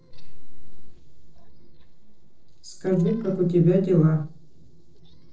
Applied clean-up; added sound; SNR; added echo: neural separator model SepFormer DNS4.